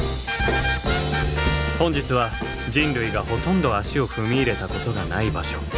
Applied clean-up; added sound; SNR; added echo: none; none; none; none.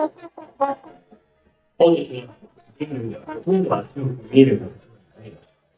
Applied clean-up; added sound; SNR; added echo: neural mask model DeepFilterNet 3.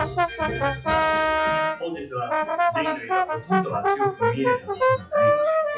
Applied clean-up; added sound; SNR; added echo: classical method WPE with log-MMSE.